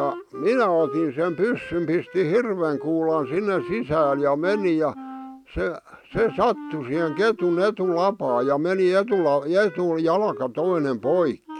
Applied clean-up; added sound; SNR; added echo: none; Wind instrument, woodwind instrument; 15 dB; none.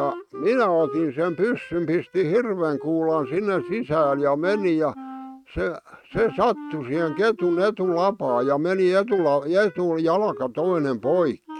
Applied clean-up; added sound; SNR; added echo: neural mask model RNNoise.